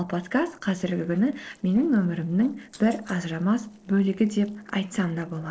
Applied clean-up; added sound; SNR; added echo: neural separator model SepFormer DNS4.